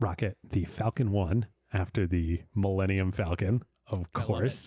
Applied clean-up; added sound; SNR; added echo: none; none; none; none.